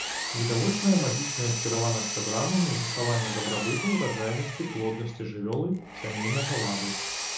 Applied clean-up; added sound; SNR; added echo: none; Power tool; 4 dB; reverberation time 1.0 s.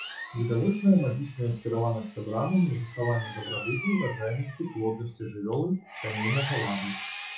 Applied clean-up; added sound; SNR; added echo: classical method WPE with log-MMSE.